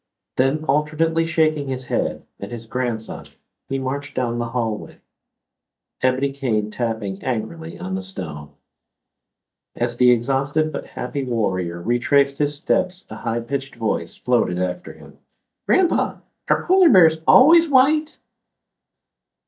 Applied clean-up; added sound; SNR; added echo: neural mask model DeepFilterNet 3.